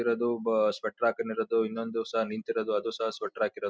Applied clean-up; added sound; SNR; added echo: none; none; none; none.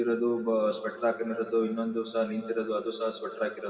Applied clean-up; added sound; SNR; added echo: none; none; none; reverberation time 2.6 s.